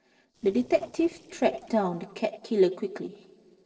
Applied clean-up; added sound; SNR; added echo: neural separator model SepFormer DNS4.